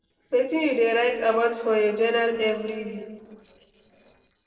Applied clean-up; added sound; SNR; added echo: neural separator model SepFormer DNS4.